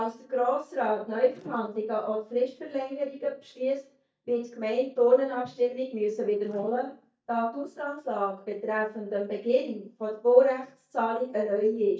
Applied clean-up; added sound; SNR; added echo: neural mask model DeepFilterNet 3.